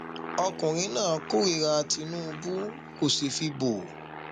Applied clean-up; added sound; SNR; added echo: none; Aircraft; 12 dB; none.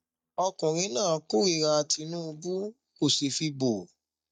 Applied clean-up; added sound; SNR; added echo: neural mask model DeepFilterNet 3.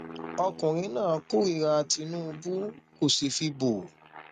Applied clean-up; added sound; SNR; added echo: neural mask model RNNoise.